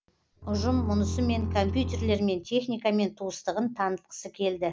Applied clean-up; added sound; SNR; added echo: none; Bowed string instrument; 2 dB; none.